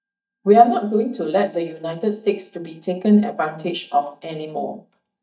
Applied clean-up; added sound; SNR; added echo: neural mask model DeepFilterNet 3.